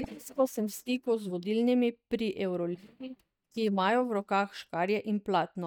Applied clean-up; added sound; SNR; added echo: neural mask model DeepFilterNet 3.